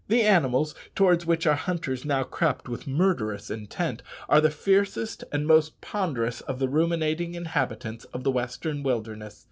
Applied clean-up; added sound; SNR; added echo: none; none; none; none.